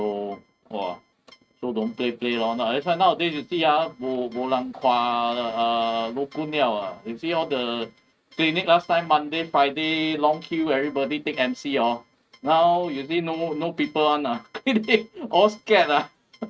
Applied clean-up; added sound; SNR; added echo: neural mask model RNNoise.